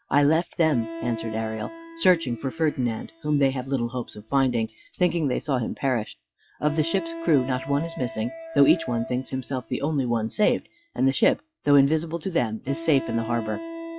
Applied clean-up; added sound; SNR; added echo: classical method log-MMSE.